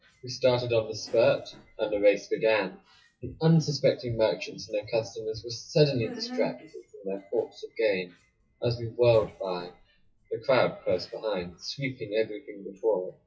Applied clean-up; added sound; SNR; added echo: classical method WPE with log-MMSE.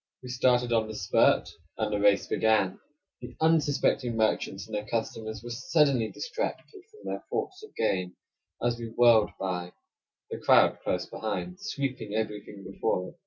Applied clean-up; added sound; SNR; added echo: none; none; none; none.